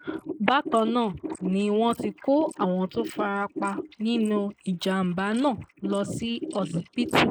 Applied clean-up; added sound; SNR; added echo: neural mask model Resemble Enhance denoiser.